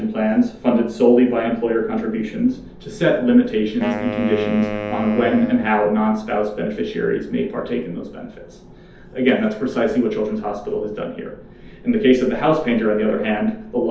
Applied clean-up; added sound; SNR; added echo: none; Wind instrument, woodwind instrument; 9 dB; reverberation time 0.5 s.